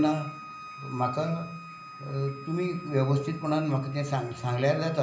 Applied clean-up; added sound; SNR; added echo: none; Bowed string instrument; 16 dB; reverberation time 0.5 s.